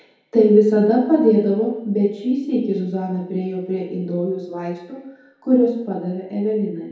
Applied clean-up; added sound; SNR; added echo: none; none; none; reverberation time 2.0 s.